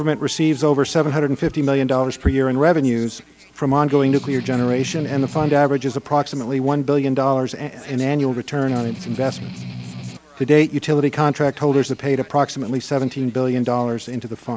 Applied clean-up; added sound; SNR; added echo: none; Strum; 12 dB; none.